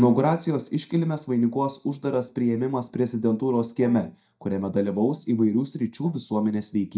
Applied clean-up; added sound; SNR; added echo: neural mask model DeepFilterNet 3.